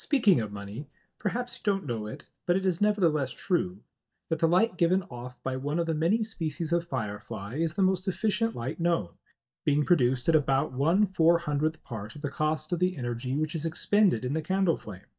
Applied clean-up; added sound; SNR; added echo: neural mask model DeepFilterNet 3.